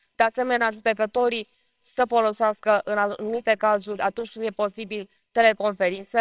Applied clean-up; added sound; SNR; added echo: neural separator model SepFormer WHAMR!.